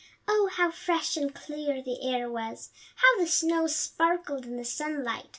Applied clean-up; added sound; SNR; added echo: none; none; none; reverberation time 0.1 s.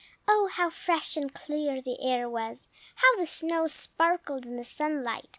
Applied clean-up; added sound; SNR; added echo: none; none; none; none.